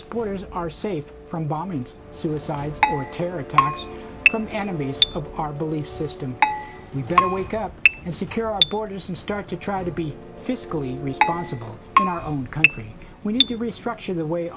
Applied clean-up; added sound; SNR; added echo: none; Keyboard (musical); -5 dB; none.